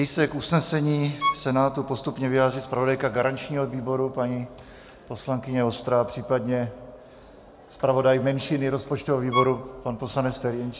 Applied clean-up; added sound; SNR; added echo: none; Bowed string instrument; 7 dB; none.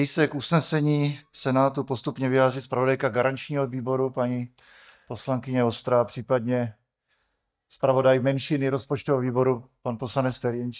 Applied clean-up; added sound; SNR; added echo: neural mask model DeepFilterNet 3.